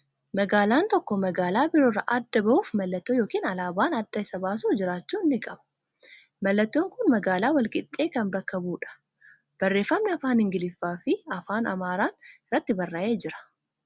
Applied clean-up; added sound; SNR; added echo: none; none; none; none.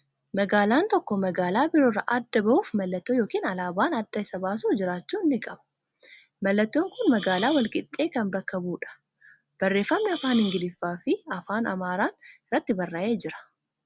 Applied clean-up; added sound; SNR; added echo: none; Hiss; 14 dB; none.